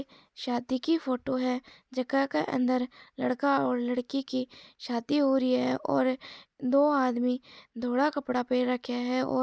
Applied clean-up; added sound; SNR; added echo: none; none; none; none.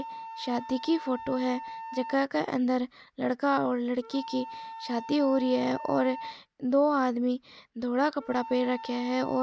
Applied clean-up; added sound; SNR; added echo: none; Wind instrument, woodwind instrument; 14 dB; none.